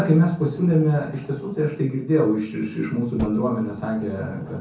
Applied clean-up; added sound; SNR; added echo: none; Fire; 19 dB; reverberation time 0.6 s.